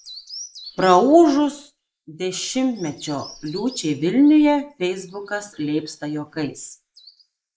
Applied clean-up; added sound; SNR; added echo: neural mask model Resemble Enhance denoiser.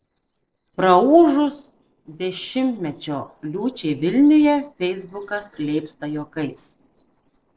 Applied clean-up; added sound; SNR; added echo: neural separator model SepFormer DNS4.